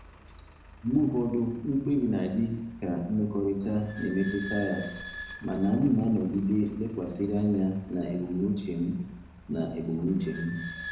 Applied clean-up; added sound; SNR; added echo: none; Squeak / Idling; 16 dB; reverberation time 0.8 s.